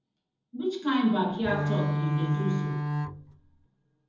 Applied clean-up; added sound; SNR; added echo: none; Bowed string instrument; -1 dB; reverberation time 1.1 s.